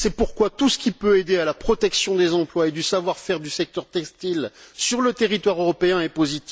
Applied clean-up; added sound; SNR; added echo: none; none; none; none.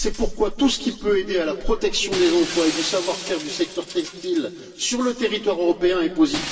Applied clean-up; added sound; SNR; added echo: none; Shatter; 13 dB; reverberation time 1.7 s.